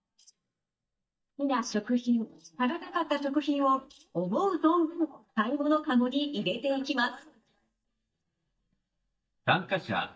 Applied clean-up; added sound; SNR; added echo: neural mask model DeepFilterNet 3.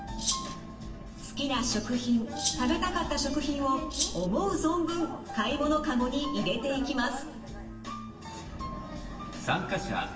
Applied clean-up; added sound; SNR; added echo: none; Rattle (instrument); 2 dB; reverberation time 0.9 s.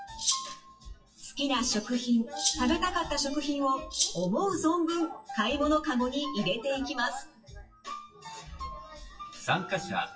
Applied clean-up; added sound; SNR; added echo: classical method WPE with log-MMSE.